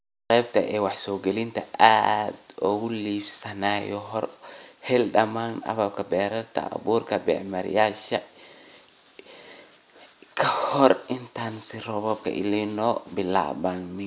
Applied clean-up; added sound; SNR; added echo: none; none; none; none.